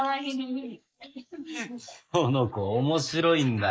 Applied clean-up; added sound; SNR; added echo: neural mask model Resemble Enhance denoiser.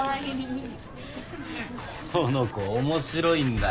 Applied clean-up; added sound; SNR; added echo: none; none; none; none.